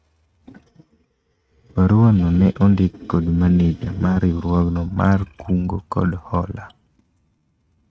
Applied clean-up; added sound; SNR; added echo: neural mask model RNNoise.